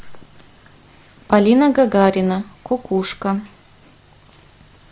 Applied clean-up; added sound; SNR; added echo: none; none; none; none.